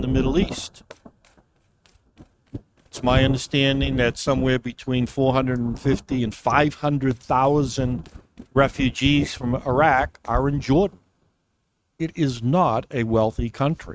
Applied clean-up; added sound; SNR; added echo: neural mask model RNNoise.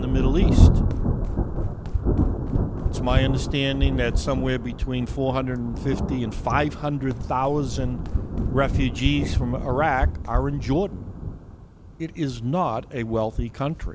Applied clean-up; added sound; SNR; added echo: none; Run + Thunder; -2 dB; none.